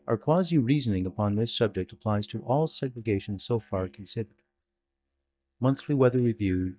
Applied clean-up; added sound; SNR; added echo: neural mask model DeepFilterNet 3.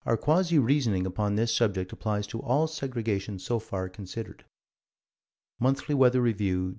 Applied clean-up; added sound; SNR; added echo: none; none; none; none.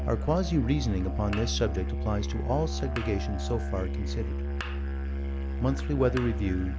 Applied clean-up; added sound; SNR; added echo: none; Musical instrument; 0 dB; none.